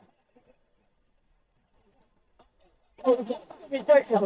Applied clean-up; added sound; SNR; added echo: neural mask model DeepFilterNet 3.